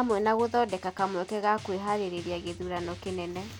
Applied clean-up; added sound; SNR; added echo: none; Drum; 17 dB; none.